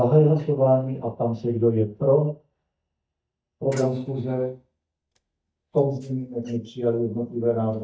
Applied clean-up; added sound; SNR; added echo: neural mask model DeepFilterNet 3.